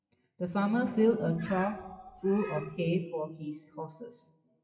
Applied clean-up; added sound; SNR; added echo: classical method WPE with log-MMSE.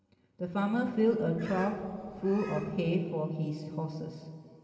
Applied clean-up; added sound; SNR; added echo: none; Bird; 16 dB; reverberation time 2.7 s.